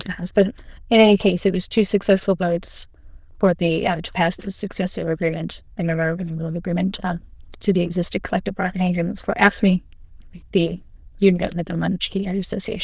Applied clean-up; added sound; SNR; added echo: neural diffusion model UNIVERSE++.